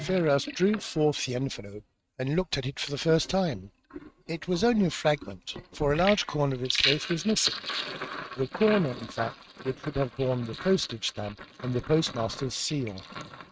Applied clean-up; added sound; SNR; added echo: neural mask model RNNoise.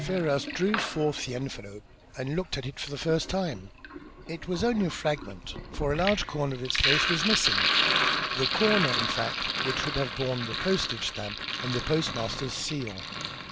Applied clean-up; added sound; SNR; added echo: none; Sink (filling or washing); 1 dB; none.